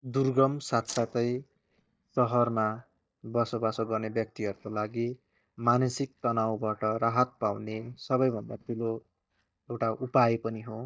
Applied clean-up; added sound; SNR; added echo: neural mask model DeepFilterNet 3.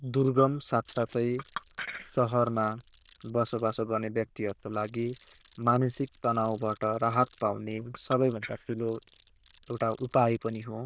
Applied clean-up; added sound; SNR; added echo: neural diffusion model UNIVERSE++.